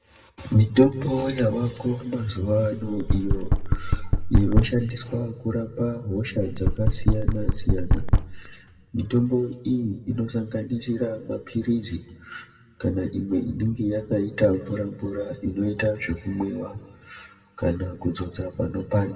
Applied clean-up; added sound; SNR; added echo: none; Knock; -3 dB; reverberation time 1.0 s.